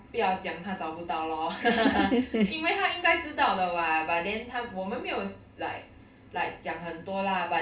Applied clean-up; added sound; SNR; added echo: none; none; none; reverberation time 0.2 s.